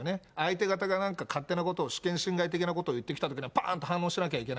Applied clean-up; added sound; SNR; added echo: none; none; none; none.